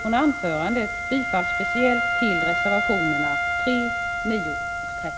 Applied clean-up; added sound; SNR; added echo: none; Wind instrument, woodwind instrument; 0 dB; none.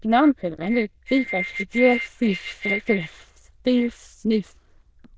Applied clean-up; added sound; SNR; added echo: neural diffusion model UNIVERSE++.